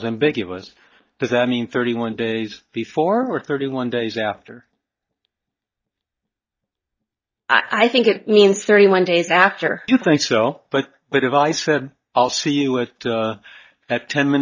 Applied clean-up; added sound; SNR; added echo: neural mask model DeepFilterNet 3.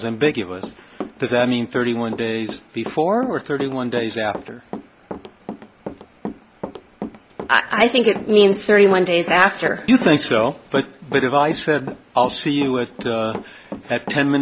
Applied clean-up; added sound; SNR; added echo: none; Run; 15 dB; none.